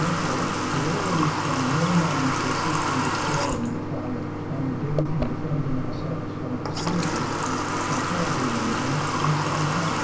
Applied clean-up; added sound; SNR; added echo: none; Water tap, faucet / Water; -2 dB; reverberation time 0.6 s.